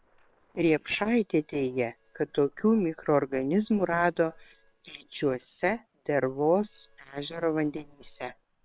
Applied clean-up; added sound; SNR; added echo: neural separator model SepFormer WHAM!.